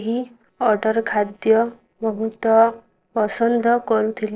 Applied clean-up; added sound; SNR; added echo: neural separator model SepFormer DNS4.